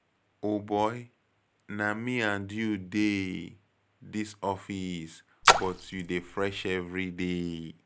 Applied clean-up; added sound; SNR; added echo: none; Splash, splatter; -5 dB; none.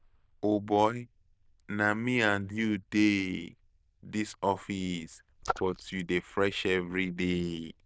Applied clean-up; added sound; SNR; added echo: neural diffusion model UNIVERSE++.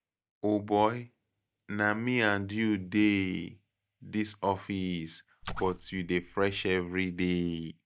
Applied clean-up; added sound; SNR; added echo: neural mask model DeepFilterNet 3.